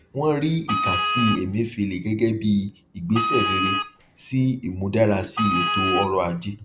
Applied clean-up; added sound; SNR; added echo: none; Wind instrument, woodwind instrument; 2 dB; none.